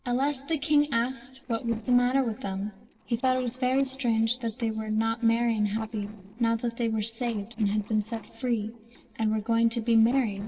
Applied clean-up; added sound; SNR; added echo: neural separator model SepFormer DNS4.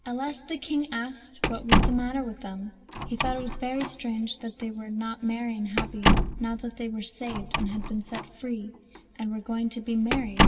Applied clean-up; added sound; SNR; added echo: none; Slam; -2 dB; reverberation time 1.7 s.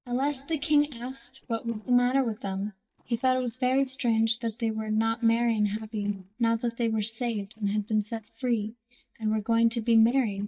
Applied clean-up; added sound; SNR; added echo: neural mask model DeepFilterNet 3.